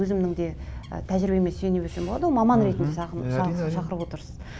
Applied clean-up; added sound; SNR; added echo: none; Bird; 13 dB; none.